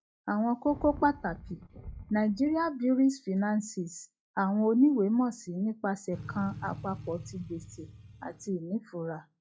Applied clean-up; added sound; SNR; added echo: classical method log-MMSE.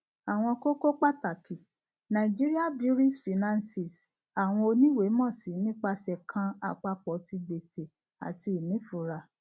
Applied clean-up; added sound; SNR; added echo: none; none; none; none.